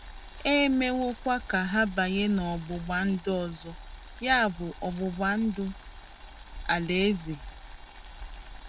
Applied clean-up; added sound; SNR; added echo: none; Boiling; 14 dB; none.